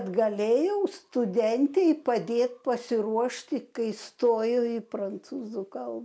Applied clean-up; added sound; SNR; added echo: none; none; none; none.